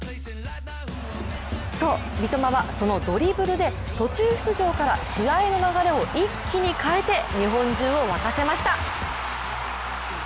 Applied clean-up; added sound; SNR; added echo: none; none; none; none.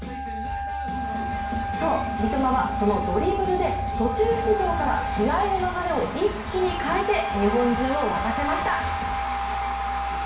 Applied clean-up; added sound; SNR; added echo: none; Wind instrument, woodwind instrument; 5 dB; reverberation time 0.6 s.